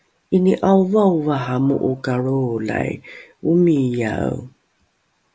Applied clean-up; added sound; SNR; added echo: none; none; none; none.